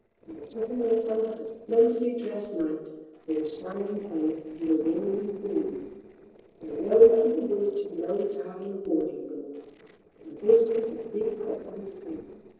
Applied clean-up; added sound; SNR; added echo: neural separator model SepFormer DNS4.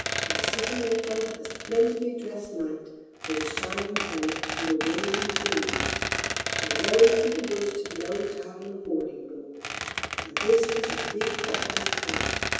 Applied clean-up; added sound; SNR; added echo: none; Squeak; 3 dB; reverberation time 1.1 s.